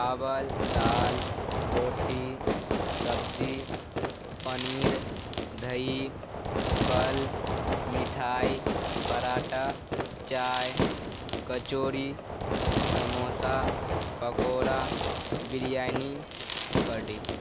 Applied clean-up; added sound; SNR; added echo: none; Fireworks; -3 dB; none.